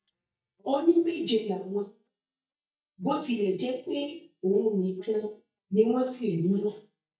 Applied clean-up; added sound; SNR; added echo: neural mask model DeepFilterNet 3.